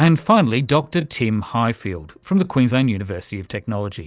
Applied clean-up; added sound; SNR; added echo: none; none; none; none.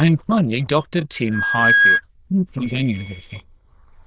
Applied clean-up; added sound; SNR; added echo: neural diffusion model UNIVERSE++.